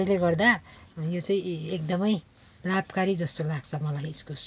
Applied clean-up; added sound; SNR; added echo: none; none; none; none.